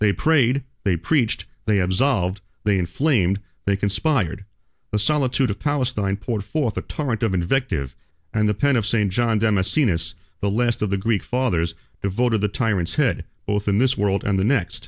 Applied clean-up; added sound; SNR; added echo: none; none; none; none.